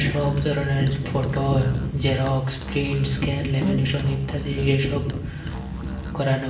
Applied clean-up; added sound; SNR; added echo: none; Musical instrument; 10 dB; reverberation time 0.7 s.